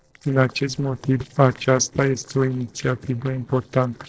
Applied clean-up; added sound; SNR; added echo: neural separator model SepFormer DNS4.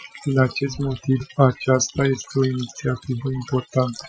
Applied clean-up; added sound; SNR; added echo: classical method Wiener filter.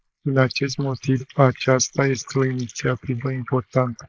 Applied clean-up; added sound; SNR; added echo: neural mask model Resemble Enhance denoiser.